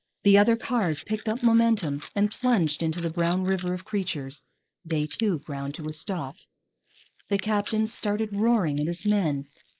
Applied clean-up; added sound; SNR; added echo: neural mask model Resemble Enhance denoiser.